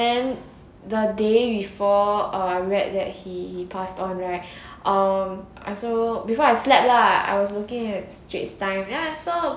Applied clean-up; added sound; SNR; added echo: none; none; none; none.